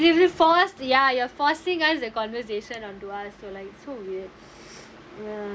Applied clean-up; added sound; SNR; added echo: none; none; none; none.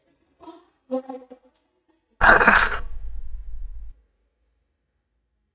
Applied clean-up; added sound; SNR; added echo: neural mask model DeepFilterNet 3.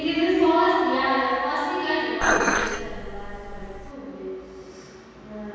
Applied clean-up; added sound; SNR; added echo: none; Dishes, pots, and pans; 1 dB; reverberation time 2.1 s.